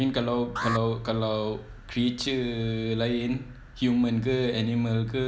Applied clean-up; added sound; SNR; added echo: none; Alarm; 11 dB; none.